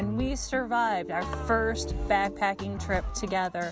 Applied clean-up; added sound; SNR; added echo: none; none; none; none.